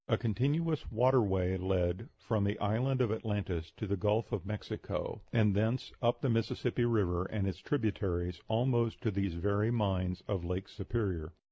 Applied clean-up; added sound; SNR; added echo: none; none; none; none.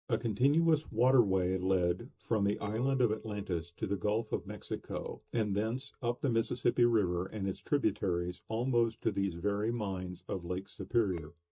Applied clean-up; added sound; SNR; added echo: neural mask model DeepFilterNet 3.